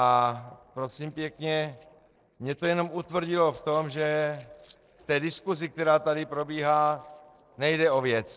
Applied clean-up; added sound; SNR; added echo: neural separator model SepFormer DNS4.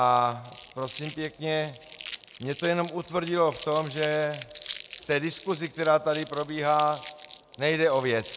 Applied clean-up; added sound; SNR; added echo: none; Crumpling, crinkling; 17 dB; none.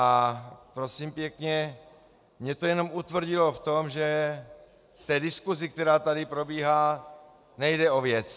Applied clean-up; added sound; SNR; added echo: none; none; none; none.